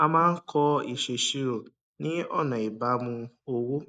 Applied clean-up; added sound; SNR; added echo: neural mask model Resemble Enhance denoiser.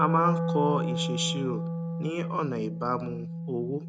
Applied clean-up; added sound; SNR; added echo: neural mask model RNNoise.